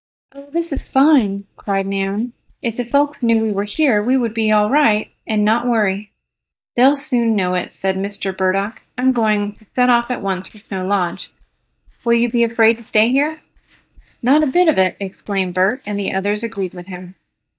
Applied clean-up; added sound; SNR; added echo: neural mask model DeepFilterNet 3.